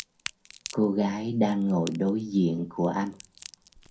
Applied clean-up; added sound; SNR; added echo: none; Crack; 18 dB; reverberation time 0.2 s.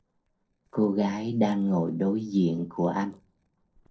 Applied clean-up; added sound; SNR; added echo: neural separator model SepFormer DNS4.